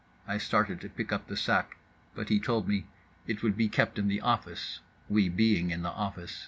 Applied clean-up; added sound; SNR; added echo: none; none; none; none.